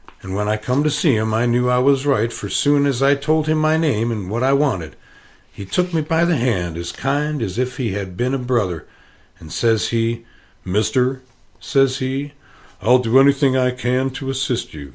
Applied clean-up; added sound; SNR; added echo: none; none; none; none.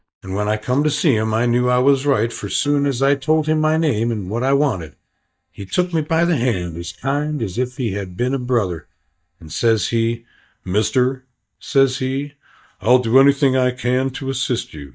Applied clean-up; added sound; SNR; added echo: neural mask model DeepFilterNet 3.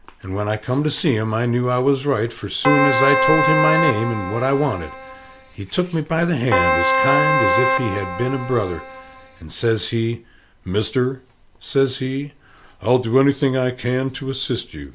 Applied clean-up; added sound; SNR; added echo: none; Keyboard (musical); -1 dB; none.